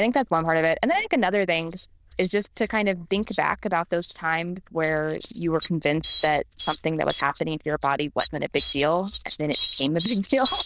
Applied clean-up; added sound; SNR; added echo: neural diffusion model UNIVERSE++.